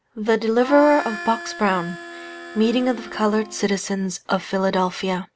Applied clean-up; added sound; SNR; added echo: none; Harmonica; 13 dB; none.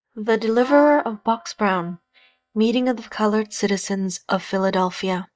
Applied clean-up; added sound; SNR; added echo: neural mask model DeepFilterNet 3.